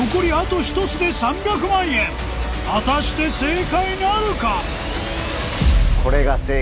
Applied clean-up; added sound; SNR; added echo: none; none; none; none.